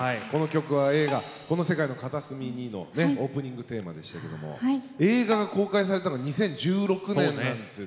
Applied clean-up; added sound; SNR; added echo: none; Bowed string instrument; 18 dB; none.